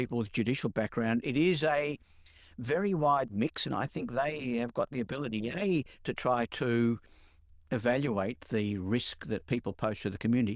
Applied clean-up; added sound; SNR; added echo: neural diffusion model UNIVERSE++.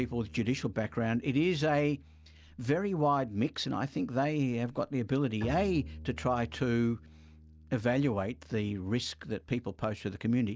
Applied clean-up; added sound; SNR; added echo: none; Bowed string instrument; 19 dB; none.